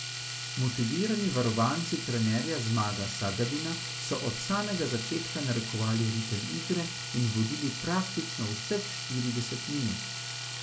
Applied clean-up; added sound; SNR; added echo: none; Domestic sounds, home sounds; 5 dB; reverberation time 0.2 s.